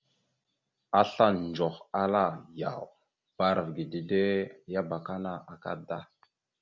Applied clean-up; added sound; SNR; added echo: none; none; none; none.